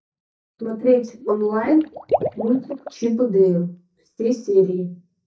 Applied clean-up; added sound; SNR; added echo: neural mask model DeepFilterNet 3.